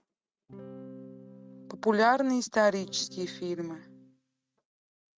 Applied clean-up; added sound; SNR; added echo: neural mask model RNNoise.